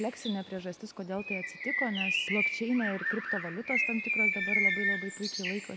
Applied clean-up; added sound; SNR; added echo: none; Bird; -3 dB; none.